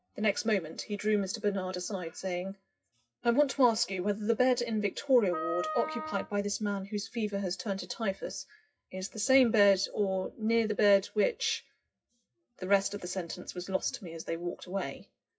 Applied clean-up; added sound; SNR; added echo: classical method WPE with log-MMSE.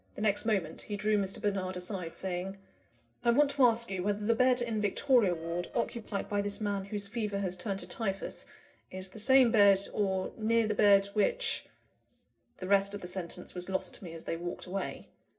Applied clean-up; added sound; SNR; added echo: neural separator model SepFormer DNS4.